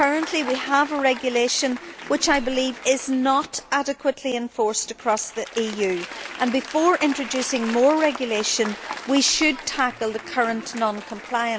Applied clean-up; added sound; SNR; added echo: none; Applause / Crowd; 14 dB; none.